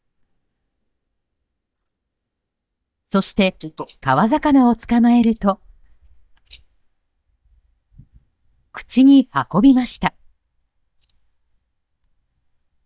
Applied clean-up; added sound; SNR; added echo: neural mask model DeepFilterNet 3.